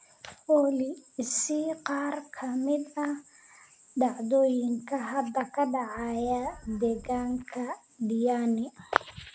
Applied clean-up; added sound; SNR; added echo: none; Wind; 19 dB; none.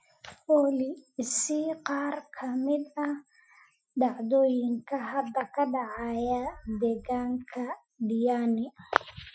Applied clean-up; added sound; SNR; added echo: classical method Wiener filter.